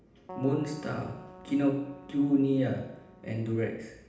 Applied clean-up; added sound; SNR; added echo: none; Keyboard (musical); 18 dB; reverberation time 0.8 s.